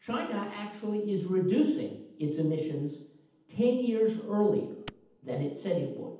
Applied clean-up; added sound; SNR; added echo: none; Clapping; 16 dB; reverberation time 0.8 s.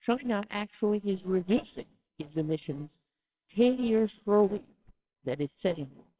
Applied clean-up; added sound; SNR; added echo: neural separator model SepFormer WHAMR!.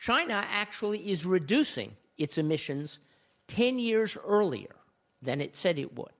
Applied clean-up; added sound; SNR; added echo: none; none; none; none.